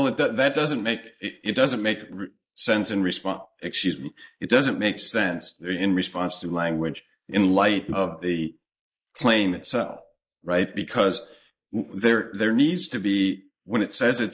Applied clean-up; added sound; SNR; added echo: neural mask model Resemble Enhance denoiser.